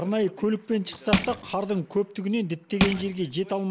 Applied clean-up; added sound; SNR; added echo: none; Crushing; 0 dB; none.